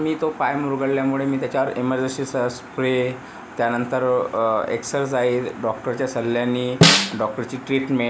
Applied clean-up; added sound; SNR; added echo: none; Snare drum; -3 dB; none.